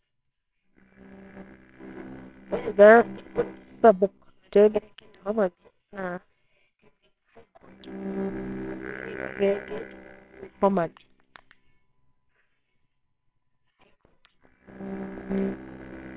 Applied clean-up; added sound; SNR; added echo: neural separator model SepFormer WHAMR!.